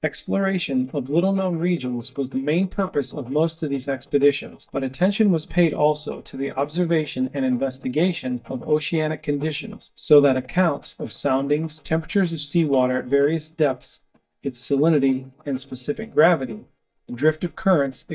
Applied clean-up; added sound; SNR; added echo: neural mask model DeepFilterNet 3.